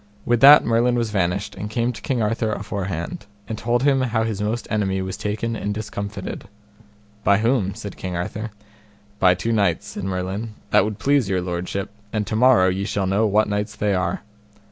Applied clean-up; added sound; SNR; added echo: none; none; none; none.